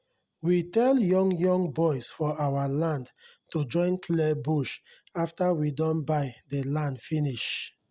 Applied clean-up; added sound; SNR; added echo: none; none; none; none.